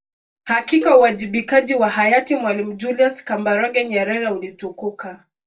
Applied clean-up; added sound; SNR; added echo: neural mask model DeepFilterNet 3.